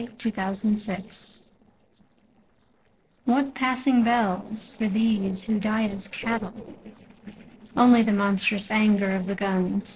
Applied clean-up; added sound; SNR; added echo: neural separator model SepFormer DNS4.